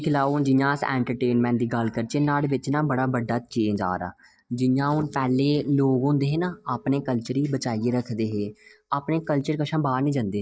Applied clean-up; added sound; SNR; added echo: neural mask model DeepFilterNet 3.